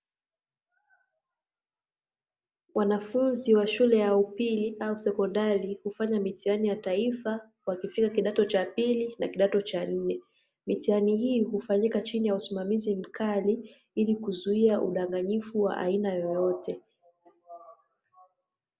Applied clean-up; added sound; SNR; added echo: none; none; none; none.